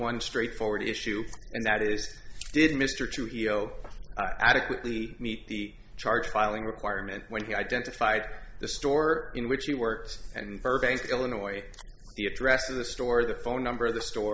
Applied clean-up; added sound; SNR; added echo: none; none; none; none.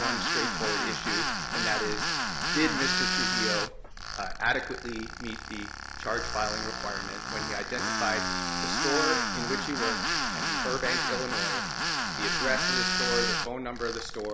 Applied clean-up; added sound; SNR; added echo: none; Tools; -3 dB; none.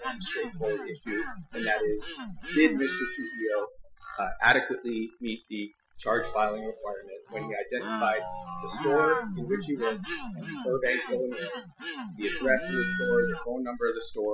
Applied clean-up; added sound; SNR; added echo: classical method Wiener filter.